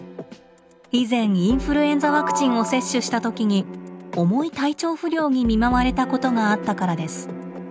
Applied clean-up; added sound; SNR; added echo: none; Bowed string instrument; 15 dB; none.